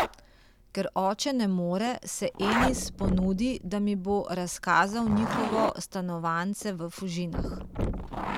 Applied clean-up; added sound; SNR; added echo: none; Zipper (clothing) + Thump, thud; 5 dB; none.